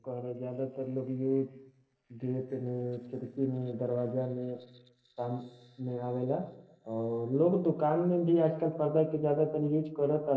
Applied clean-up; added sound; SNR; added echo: neural separator model SepFormer DNS4.